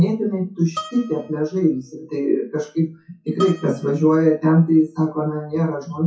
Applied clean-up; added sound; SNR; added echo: classical method WPE with log-MMSE.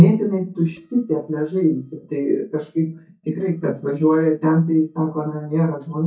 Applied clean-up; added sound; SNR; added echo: neural mask model DeepFilterNet 3.